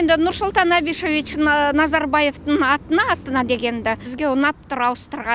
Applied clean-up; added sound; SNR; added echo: none; none; none; none.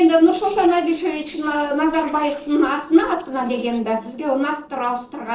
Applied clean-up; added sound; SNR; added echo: neural separator model SepFormer DNS4.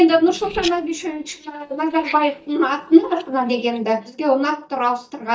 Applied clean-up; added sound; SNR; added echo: neural mask model DeepFilterNet 3.